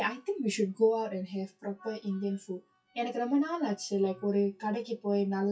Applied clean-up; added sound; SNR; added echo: classical method WPE with log-MMSE.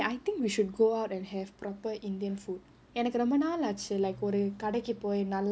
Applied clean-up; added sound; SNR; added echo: none; none; none; none.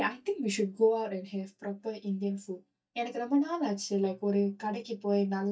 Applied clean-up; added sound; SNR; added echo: neural mask model DeepFilterNet 3.